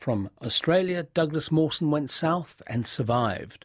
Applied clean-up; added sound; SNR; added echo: none; none; none; none.